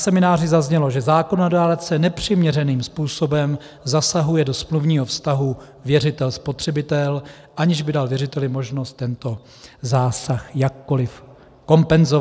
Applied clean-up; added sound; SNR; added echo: none; none; none; none.